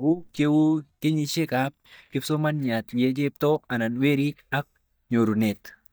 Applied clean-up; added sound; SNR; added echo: neural mask model DeepFilterNet 3.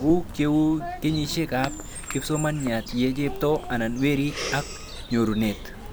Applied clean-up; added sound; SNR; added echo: none; Bird vocalization, bird call, bird song; 10 dB; none.